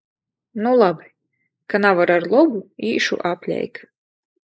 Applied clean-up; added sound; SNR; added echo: neural mask model Resemble Enhance denoiser.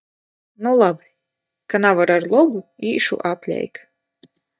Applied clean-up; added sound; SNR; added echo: neural mask model DeepFilterNet 3.